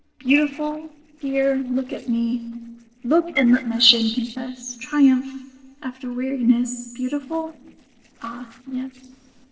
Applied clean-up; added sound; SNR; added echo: neural separator model SepFormer DNS4.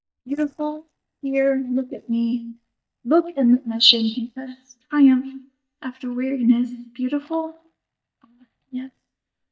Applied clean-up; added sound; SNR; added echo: neural mask model DeepFilterNet 3.